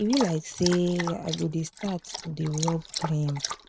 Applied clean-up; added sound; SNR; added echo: neural mask model RNNoise.